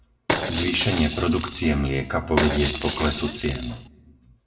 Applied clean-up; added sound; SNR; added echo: none; Rattle / Rattle (instrument); -2 dB; reverberation time 0.6 s.